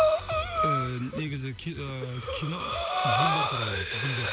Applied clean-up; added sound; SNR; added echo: none; Breathing; -5 dB; none.